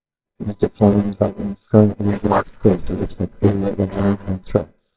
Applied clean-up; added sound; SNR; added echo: neural separator model SepFormer WHAMR!.